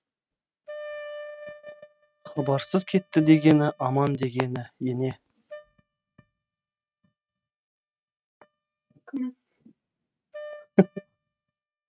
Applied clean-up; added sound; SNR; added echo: neural mask model RNNoise.